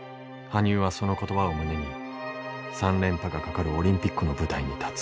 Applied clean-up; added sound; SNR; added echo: none; none; none; none.